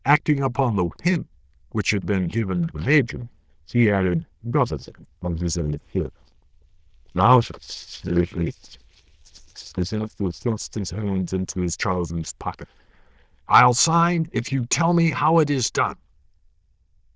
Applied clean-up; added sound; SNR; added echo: neural diffusion model UNIVERSE++.